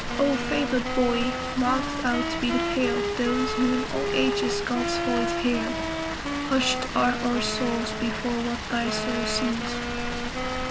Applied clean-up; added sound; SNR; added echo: none; Water + Wind instrument, woodwind instrument; 1 dB; none.